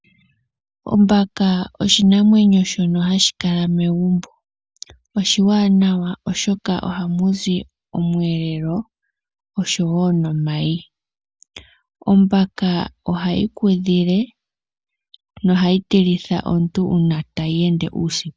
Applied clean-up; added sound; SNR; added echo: none; none; none; none.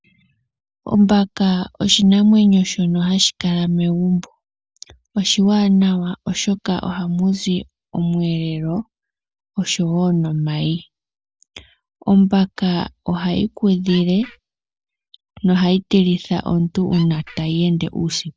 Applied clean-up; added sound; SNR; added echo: neural separator model SepFormer DNS4.